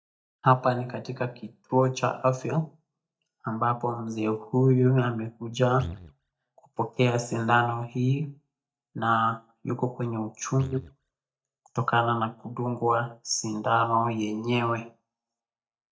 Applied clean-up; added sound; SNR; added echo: neural mask model DeepFilterNet 3.